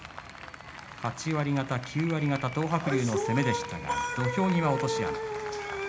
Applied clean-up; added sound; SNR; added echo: none; Applause; 15 dB; reverberation time 0.4 s.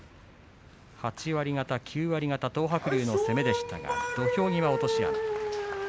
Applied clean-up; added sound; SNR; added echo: none; none; none; none.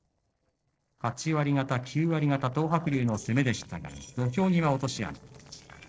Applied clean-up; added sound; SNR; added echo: neural separator model SepFormer DNS4.